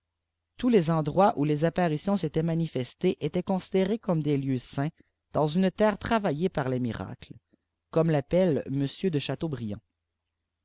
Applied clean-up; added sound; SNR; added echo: none; none; none; none.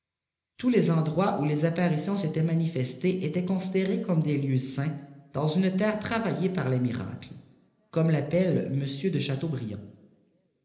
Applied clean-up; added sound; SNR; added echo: none; none; none; reverberation time 1.0 s.